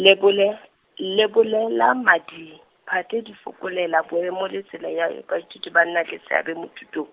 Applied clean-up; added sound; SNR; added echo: none; none; none; none.